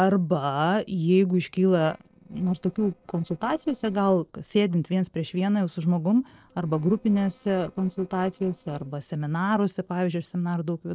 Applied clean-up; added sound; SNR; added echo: neural separator model SepFormer DNS4.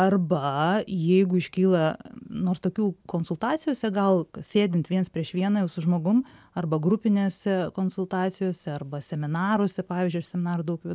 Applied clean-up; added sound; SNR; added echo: none; none; none; none.